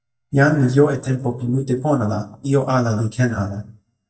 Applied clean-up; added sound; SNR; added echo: neural mask model DeepFilterNet 3.